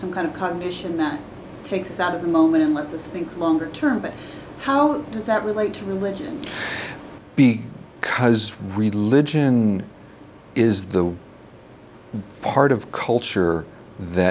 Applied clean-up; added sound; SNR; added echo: none; none; none; none.